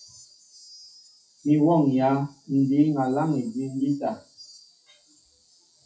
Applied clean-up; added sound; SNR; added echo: classical method WPE with log-MMSE.